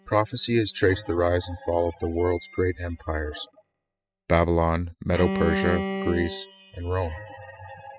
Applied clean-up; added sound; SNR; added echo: classical method spectral subtraction.